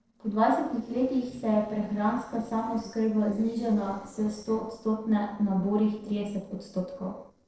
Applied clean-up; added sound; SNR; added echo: neural separator model SepFormer DNS4.